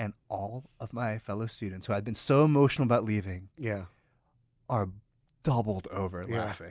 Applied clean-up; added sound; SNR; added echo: none; none; none; none.